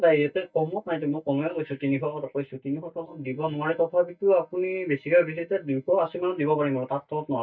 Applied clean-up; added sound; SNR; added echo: neural mask model DeepFilterNet 3.